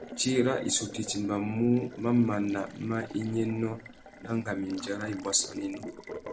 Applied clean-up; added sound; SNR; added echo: none; Water tap, faucet; 15 dB; none.